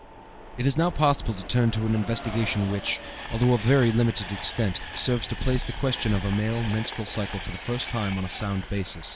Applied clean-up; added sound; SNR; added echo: none; Train; 12 dB; none.